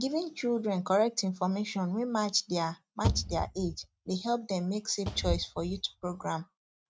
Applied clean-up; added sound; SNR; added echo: neural mask model RNNoise.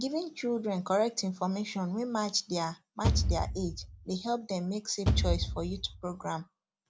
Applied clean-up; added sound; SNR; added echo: none; Bass drum / Thump, thud; -2 dB; none.